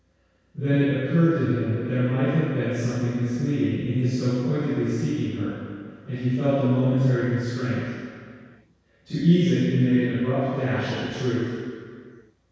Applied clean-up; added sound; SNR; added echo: none; none; none; reverberation time 2.0 s.